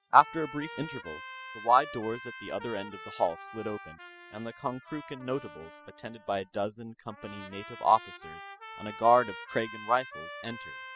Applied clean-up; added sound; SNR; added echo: classical method spectral subtraction.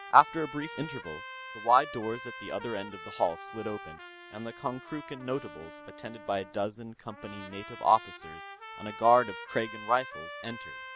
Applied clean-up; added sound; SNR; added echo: none; Trumpet; 13 dB; none.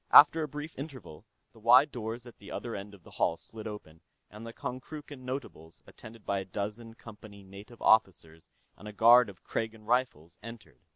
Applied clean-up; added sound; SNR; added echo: none; none; none; none.